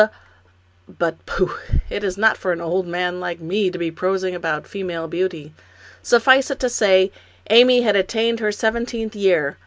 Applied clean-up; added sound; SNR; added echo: none; none; none; none.